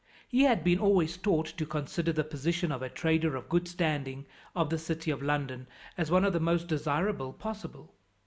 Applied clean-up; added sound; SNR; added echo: none; none; none; none.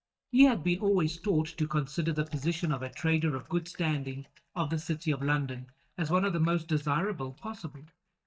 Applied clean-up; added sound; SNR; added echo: neural mask model DeepFilterNet 3.